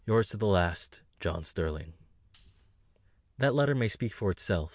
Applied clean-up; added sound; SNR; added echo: none; Tambourine; 20 dB; none.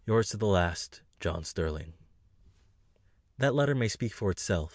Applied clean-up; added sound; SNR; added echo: none; none; none; none.